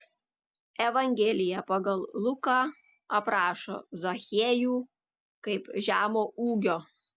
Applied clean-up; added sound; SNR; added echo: none; none; none; none.